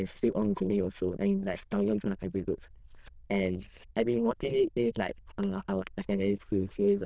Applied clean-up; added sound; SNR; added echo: neural diffusion model UNIVERSE++.